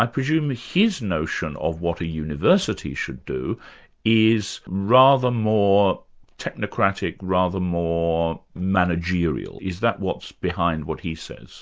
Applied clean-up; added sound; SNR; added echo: none; none; none; none.